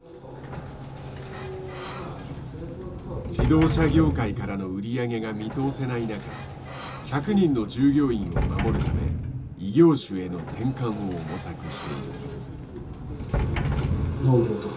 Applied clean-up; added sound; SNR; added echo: none; Sliding door; 4 dB; reverberation time 0.2 s.